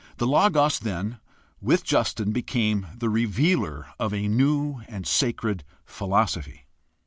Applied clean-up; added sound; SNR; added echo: none; none; none; none.